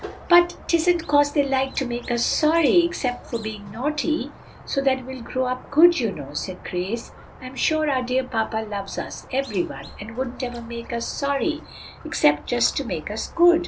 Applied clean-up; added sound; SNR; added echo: none; Squeak; 18 dB; none.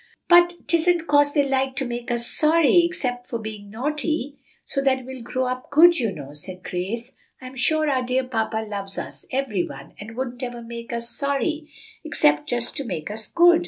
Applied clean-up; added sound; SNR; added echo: none; none; none; none.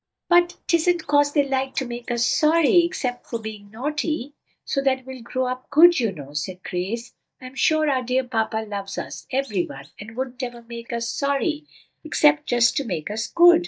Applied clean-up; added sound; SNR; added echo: neural mask model DeepFilterNet 3.